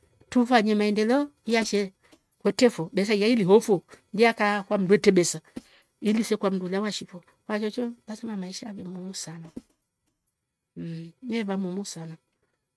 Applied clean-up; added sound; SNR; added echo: neural mask model RNNoise.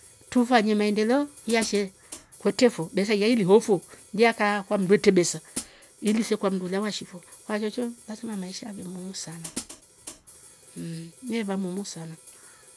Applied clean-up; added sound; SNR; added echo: none; Hi-hat; 16 dB; none.